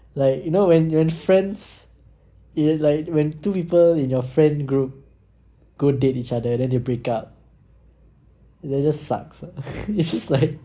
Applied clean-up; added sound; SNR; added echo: none; none; none; none.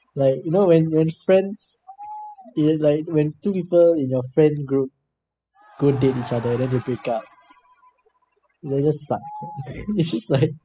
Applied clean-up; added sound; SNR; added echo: classical method spectral subtraction.